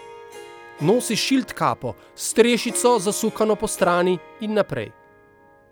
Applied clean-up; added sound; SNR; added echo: none; Harp; 19 dB; none.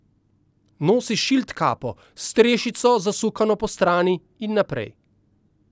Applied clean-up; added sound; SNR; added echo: none; none; none; none.